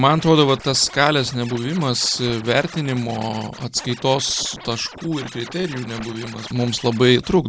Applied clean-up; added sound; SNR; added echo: none; Scratching (performance technique); 17 dB; none.